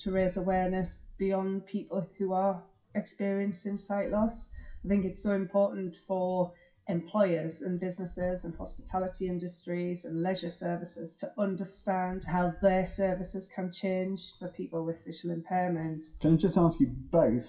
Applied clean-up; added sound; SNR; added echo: classical method WPE with log-MMSE.